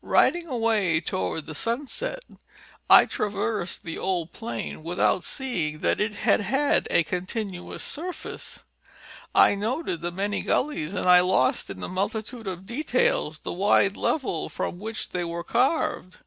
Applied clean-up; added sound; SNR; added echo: none; none; none; none.